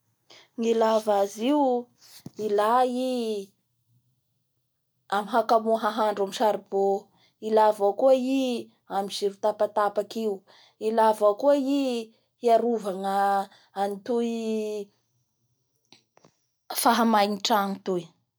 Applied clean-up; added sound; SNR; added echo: none; none; none; none.